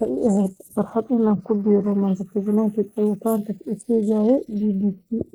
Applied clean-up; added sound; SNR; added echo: neural mask model Resemble Enhance denoiser.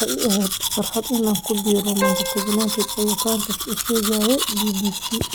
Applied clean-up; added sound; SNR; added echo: none; Keyboard (musical) + Domestic sounds, home sounds; 3 dB; none.